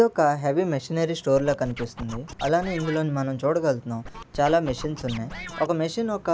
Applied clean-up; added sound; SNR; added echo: none; Scratching (performance technique); 13 dB; none.